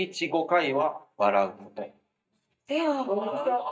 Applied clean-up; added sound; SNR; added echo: neural mask model DeepFilterNet 3.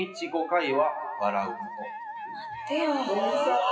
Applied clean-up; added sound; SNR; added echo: classical method WPE with log-MMSE.